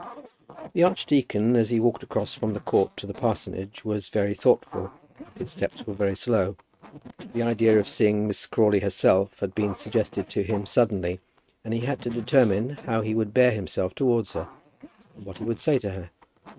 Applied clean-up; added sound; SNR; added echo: neural mask model RNNoise.